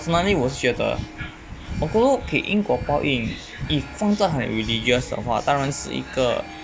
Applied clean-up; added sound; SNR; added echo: none; Harp + Alarm; 18 dB; none.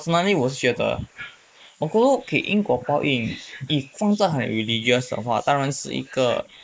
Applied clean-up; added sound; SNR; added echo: neural mask model Resemble Enhance denoiser.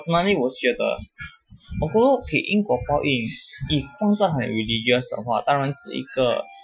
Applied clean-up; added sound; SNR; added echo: classical method Wiener filter.